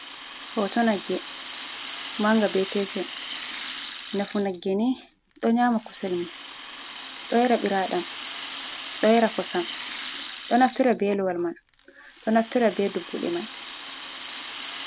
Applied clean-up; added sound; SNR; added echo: none; Rattle (instrument); 12 dB; none.